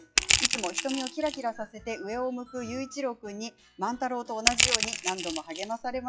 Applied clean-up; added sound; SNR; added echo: classical method log-MMSE.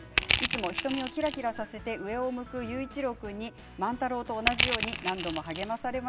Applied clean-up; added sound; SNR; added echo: none; Crushing; -5 dB; none.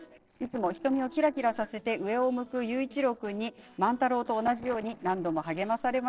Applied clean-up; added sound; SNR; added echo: neural separator model SepFormer DNS4.